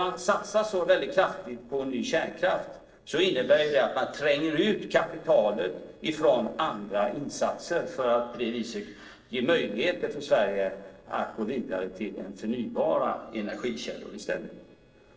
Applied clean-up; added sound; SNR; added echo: neural separator model SepFormer DNS4.